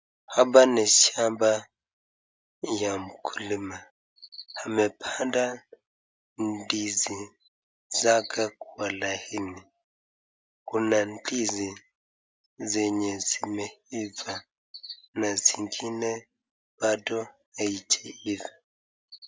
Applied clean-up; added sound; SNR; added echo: none; none; none; none.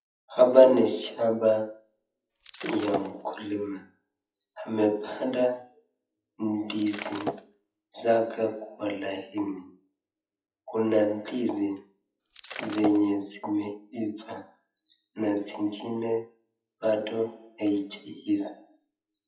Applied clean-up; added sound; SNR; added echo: classical method WPE with log-MMSE.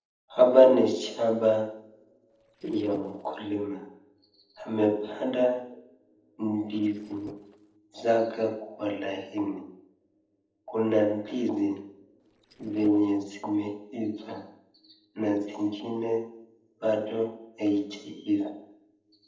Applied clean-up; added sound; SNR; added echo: neural separator model SepFormer DNS4.